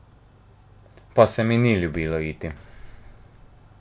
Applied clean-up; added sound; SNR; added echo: none; none; none; none.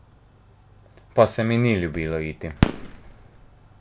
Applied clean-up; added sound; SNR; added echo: none; Fireworks; 6 dB; none.